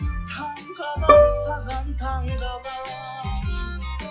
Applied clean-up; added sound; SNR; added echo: classical method log-MMSE.